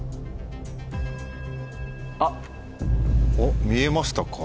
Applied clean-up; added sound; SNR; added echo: none; none; none; none.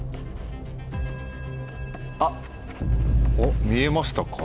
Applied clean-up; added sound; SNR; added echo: none; Writing; 19 dB; none.